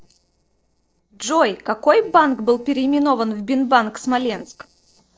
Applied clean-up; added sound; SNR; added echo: neural separator model SepFormer DNS4.